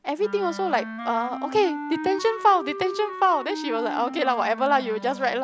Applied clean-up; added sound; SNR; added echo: none; Wind instrument, woodwind instrument; 10 dB; none.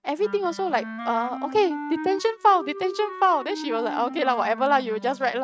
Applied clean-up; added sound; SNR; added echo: neural mask model RNNoise.